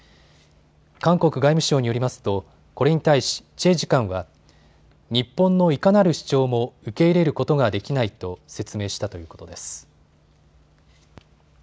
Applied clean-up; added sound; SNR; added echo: none; none; none; none.